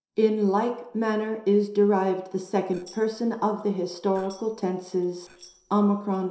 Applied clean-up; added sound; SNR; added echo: neural separator model SepFormer DNS4.